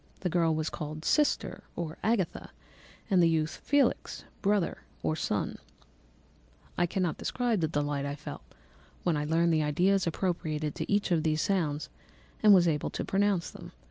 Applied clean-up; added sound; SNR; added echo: none; none; none; none.